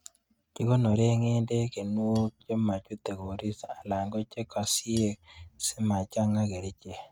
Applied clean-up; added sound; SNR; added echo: neural mask model RNNoise.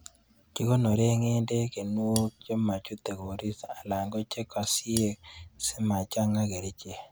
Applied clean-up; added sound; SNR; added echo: none; Cutlery, silverware; 11 dB; none.